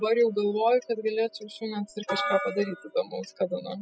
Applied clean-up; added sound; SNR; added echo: classical method spectral subtraction.